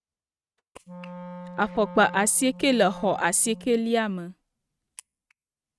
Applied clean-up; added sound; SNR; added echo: neural mask model RNNoise.